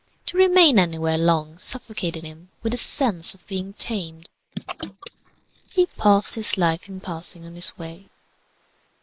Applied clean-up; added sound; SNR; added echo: neural mask model Resemble Enhance denoiser.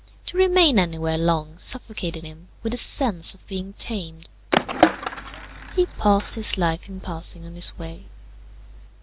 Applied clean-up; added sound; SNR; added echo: none; Skateboard; -1 dB; none.